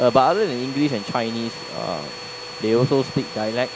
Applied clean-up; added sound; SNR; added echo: none; Domestic sounds, home sounds; 13 dB; none.